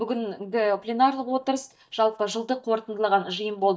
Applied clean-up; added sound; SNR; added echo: neural mask model DeepFilterNet 3.